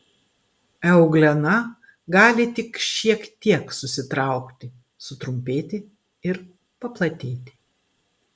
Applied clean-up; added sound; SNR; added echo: none; none; none; none.